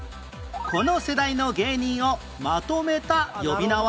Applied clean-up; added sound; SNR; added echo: none; none; none; none.